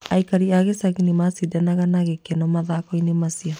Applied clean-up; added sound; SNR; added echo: none; none; none; none.